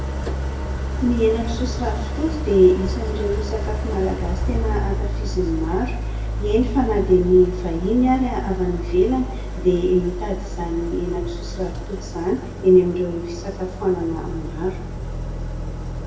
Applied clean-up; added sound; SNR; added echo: none; Idling; 4 dB; reverberation time 1.0 s.